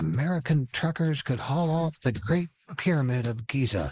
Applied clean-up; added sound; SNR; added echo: neural mask model Resemble Enhance denoiser.